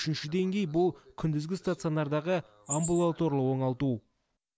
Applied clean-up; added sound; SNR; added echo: none; Chirp, tweet; 12 dB; none.